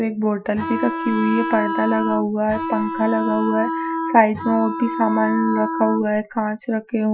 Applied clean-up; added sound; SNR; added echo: classical method Wiener filter.